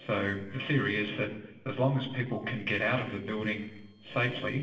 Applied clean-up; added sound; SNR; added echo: neural separator model SepFormer DNS4.